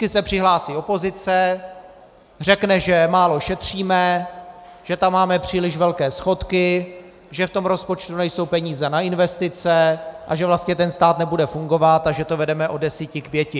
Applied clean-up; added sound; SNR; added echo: none; none; none; none.